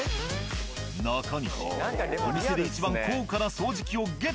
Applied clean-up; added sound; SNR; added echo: none; none; none; none.